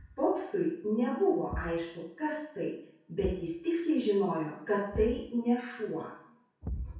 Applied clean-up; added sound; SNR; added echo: none; Thump, thud; 13 dB; reverberation time 0.6 s.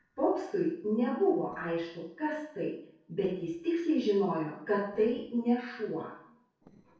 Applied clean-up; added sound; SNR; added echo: neural separator model SepFormer DNS4.